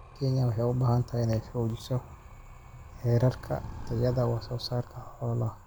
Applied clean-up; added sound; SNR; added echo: none; Animal; 14 dB; none.